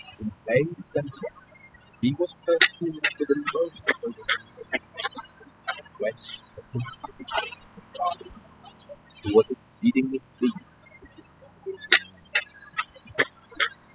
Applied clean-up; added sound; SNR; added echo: classical method spectral subtraction.